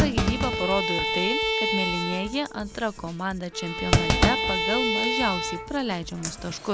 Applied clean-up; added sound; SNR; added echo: none; Thump, thud + Bowed string instrument; -3 dB; none.